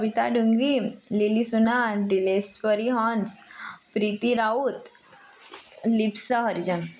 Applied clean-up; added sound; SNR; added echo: none; none; none; none.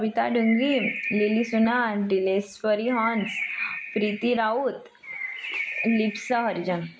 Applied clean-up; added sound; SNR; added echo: none; Bird; 9 dB; none.